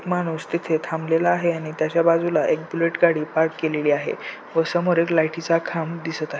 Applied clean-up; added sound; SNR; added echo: none; none; none; none.